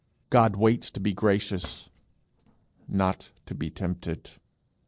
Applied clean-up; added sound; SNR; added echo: neural separator model SepFormer DNS4.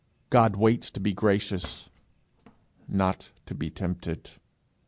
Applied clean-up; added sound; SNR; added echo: none; Cutlery, silverware / Drawer open or close; 19 dB; none.